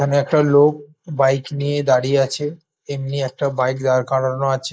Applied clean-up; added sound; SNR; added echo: neural mask model Resemble Enhance denoiser.